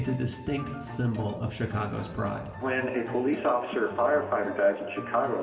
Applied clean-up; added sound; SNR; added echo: none; none; none; reverberation time 2.2 s.